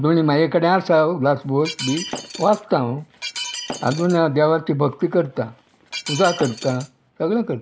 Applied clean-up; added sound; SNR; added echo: none; Shatter; 12 dB; none.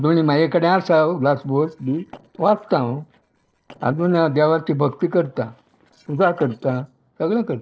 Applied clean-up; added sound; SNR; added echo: neural separator model SepFormer DNS4.